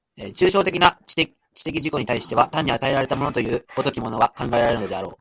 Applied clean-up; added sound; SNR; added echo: none; none; none; none.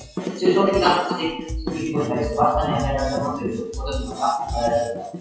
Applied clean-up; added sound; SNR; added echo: classical method WPE with log-MMSE.